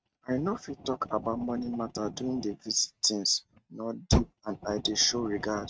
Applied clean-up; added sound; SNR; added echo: neural mask model RNNoise.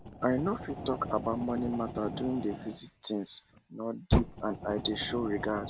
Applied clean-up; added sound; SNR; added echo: none; Fire; 6 dB; none.